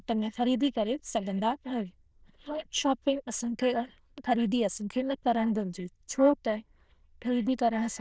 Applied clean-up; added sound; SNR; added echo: neural diffusion model UNIVERSE++.